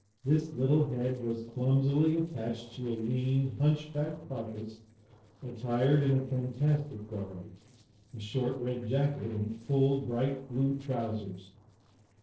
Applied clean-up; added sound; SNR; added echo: neural separator model SepFormer DNS4.